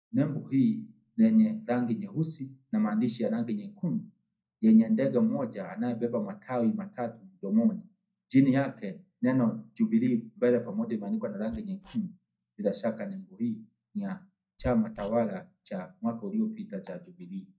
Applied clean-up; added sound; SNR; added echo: neural mask model DeepFilterNet 3.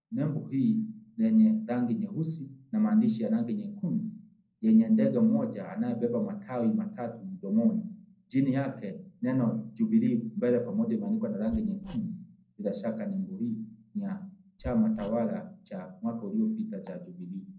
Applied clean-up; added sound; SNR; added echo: neural separator model SepFormer DNS4.